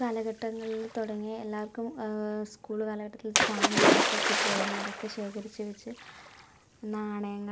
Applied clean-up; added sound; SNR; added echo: none; Splash, splatter; -3 dB; none.